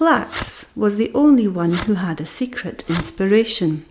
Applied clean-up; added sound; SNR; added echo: none; Fireworks; 15 dB; none.